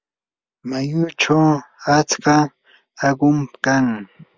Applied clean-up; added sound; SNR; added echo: none; none; none; none.